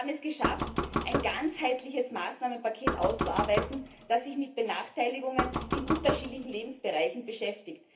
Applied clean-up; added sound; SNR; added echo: none; Knock; 2 dB; reverberation time 0.3 s.